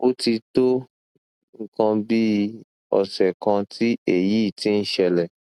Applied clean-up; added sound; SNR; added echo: none; none; none; none.